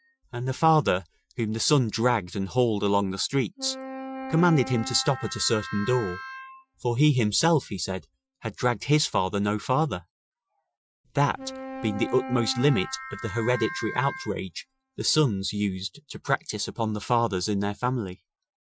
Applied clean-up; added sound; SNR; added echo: classical method Wiener filter.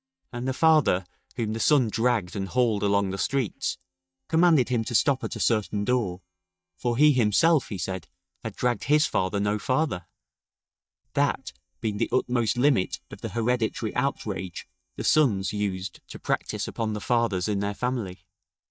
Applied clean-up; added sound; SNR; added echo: neural mask model DeepFilterNet 3.